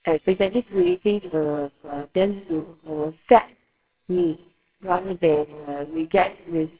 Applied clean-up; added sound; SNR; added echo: neural separator model SepFormer WHAMR!.